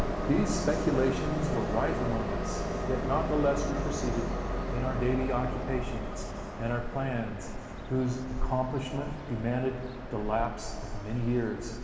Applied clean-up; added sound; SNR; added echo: none; Train; 1 dB; reverberation time 2.3 s.